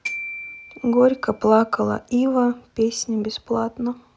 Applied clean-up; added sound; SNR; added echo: none; Glockenspiel; 16 dB; none.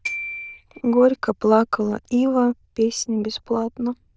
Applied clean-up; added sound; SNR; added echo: neural diffusion model UNIVERSE++.